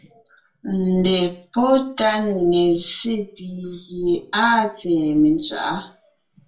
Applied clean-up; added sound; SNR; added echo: none; none; none; reverberation time 0.3 s.